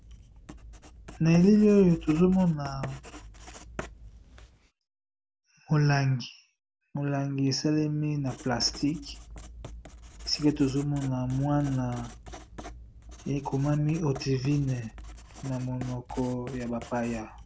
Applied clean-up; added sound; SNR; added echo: none; Writing; 17 dB; none.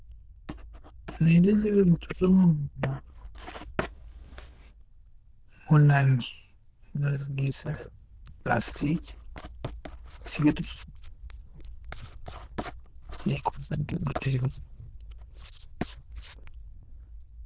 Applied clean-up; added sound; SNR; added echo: neural diffusion model UNIVERSE++.